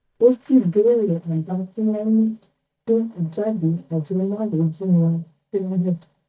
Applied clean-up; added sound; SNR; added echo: neural mask model DeepFilterNet 3.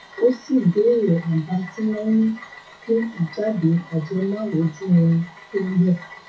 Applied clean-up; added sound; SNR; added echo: classical method WPE with log-MMSE.